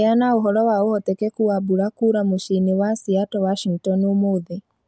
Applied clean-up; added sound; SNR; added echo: none; none; none; none.